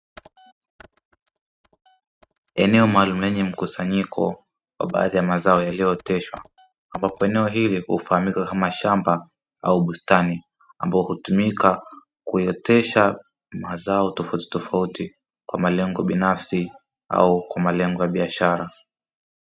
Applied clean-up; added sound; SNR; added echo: neural mask model RNNoise.